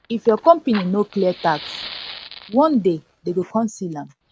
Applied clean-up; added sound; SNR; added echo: none; Fire; 17 dB; none.